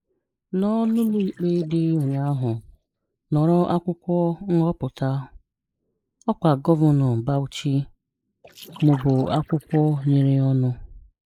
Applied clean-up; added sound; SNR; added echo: neural mask model Resemble Enhance denoiser.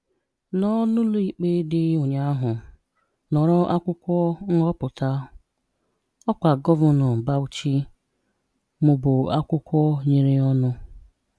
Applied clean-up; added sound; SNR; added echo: none; none; none; none.